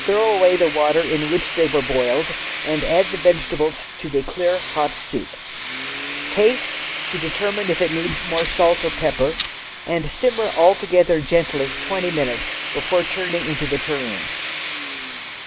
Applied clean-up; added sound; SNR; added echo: none; Clock + Tools; 5 dB; none.